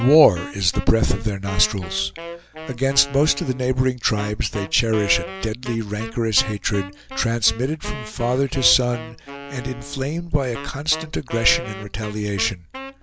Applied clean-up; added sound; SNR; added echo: none; Wind instrument, woodwind instrument; 14 dB; none.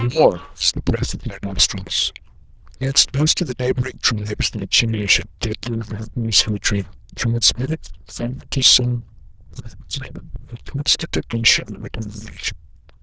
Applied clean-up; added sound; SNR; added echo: neural diffusion model UNIVERSE++.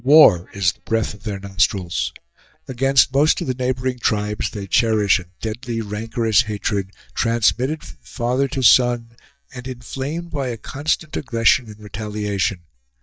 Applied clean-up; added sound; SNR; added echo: neural mask model DeepFilterNet 3.